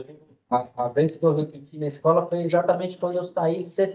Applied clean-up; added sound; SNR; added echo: neural mask model DeepFilterNet 3.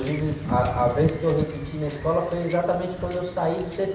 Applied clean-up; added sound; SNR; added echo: none; Wind / Ocean / Boat, Water vehicle; 7 dB; reverberation time 0.8 s.